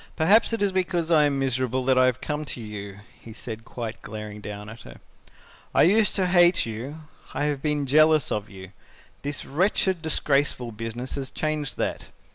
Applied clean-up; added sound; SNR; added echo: none; none; none; none.